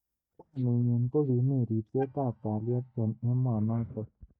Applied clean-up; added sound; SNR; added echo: neural mask model DeepFilterNet 3.